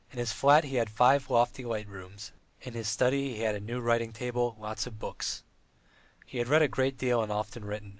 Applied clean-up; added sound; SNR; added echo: none; none; none; none.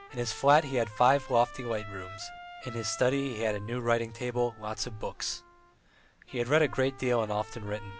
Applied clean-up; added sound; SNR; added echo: none; Trumpet; 18 dB; none.